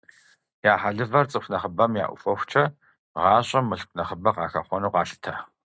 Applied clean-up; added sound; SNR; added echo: none; none; none; none.